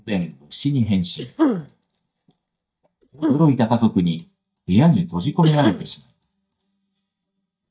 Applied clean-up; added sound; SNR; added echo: neural mask model DeepFilterNet 3.